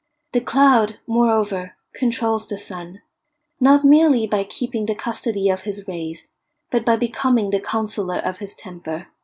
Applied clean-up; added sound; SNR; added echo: none; none; none; none.